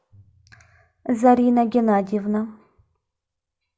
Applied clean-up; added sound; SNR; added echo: none; none; none; none.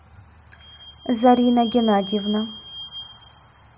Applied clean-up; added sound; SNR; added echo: none; Squeak / Vehicle; 15 dB; none.